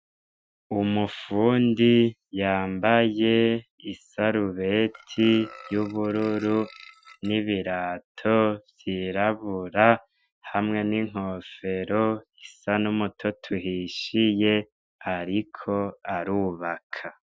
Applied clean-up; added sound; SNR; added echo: classical method Wiener filter.